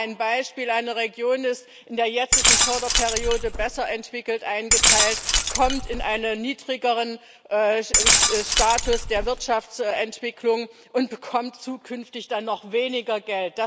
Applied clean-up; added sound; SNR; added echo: none; Glass; -4 dB; none.